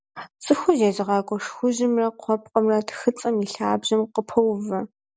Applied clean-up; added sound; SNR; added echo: none; none; none; none.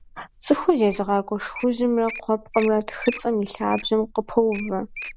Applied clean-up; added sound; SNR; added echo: none; Wild animals; 16 dB; none.